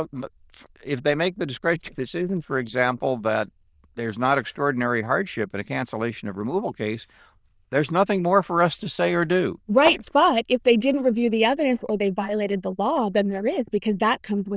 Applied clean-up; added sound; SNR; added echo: neural diffusion model UNIVERSE++.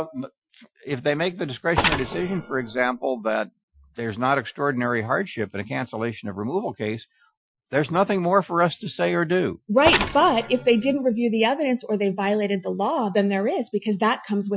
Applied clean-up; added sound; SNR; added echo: classical method Wiener filter.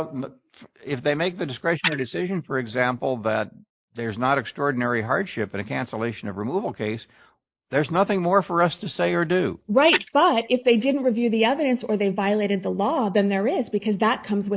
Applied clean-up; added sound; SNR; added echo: neural mask model Resemble Enhance denoiser.